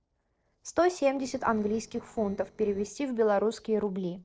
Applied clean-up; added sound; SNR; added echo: neural separator model SepFormer DNS4.